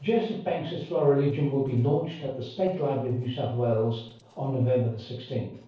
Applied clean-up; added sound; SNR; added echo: neural separator model SepFormer DNS4.